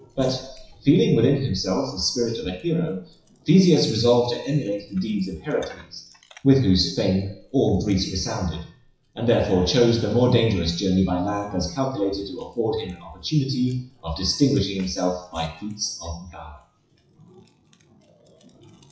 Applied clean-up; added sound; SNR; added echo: classical method WPE with log-MMSE.